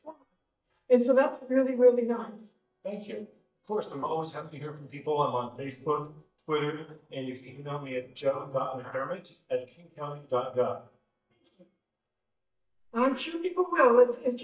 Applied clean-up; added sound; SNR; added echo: neural mask model DeepFilterNet 3.